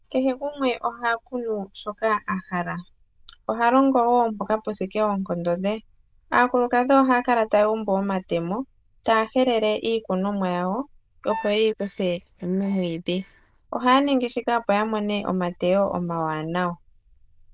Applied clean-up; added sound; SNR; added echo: neural diffusion model UNIVERSE++.